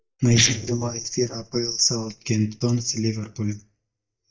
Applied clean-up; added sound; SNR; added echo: neural mask model DeepFilterNet 3.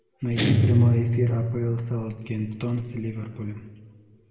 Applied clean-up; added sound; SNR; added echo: none; Guitar; -1 dB; reverberation time 1.6 s.